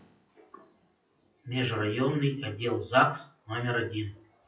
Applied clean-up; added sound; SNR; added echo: classical method WPE with log-MMSE.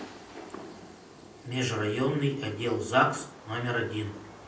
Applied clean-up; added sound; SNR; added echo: none; Fireworks; 17 dB; reverberation time 0.6 s.